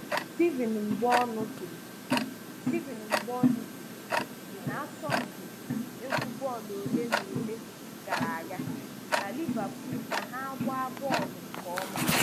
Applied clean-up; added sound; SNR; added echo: none; Tick-tock; -2 dB; none.